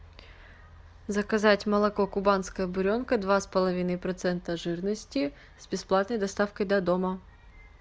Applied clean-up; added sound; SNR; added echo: none; none; none; none.